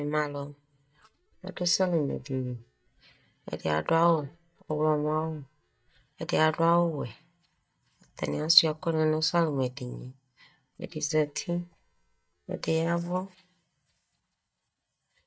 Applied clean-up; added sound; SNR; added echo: neural mask model DeepFilterNet 3.